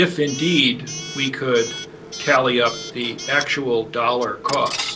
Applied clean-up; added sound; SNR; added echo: none; Coin (dropping) / Alarm; 11 dB; reverberation time 0.2 s.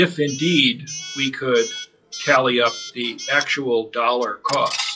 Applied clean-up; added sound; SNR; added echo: classical method WPE with log-MMSE.